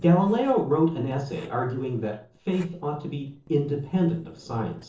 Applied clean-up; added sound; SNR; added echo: neural separator model SepFormer DNS4.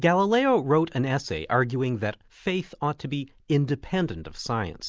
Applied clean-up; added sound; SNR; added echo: none; none; none; none.